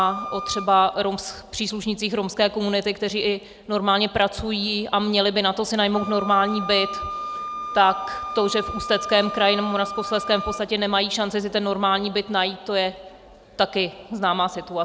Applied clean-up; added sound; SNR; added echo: none; Wind instrument, woodwind instrument; 12 dB; none.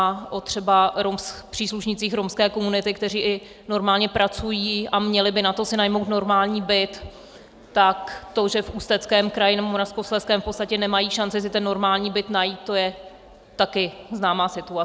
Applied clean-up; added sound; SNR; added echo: none; none; none; none.